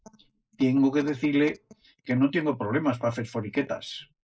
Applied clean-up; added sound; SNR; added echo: neural mask model Resemble Enhance denoiser.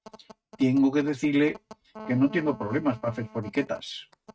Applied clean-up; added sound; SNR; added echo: neural mask model RNNoise.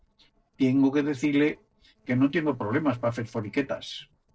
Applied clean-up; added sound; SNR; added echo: neural separator model SepFormer DNS4.